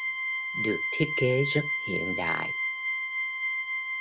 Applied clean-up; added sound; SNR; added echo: none; Organ; -1 dB; none.